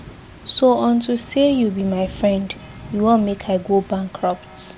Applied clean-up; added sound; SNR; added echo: none; Rain; 19 dB; none.